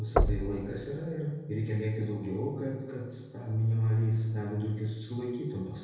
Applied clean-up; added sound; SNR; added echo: none; Knock; 2 dB; reverberation time 1.2 s.